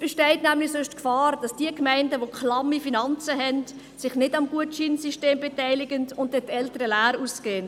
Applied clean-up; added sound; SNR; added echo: none; none; none; none.